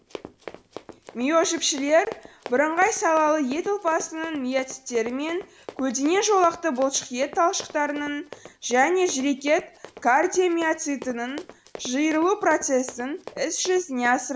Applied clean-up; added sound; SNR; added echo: none; Run; 19 dB; none.